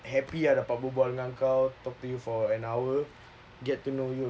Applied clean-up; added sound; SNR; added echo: none; none; none; none.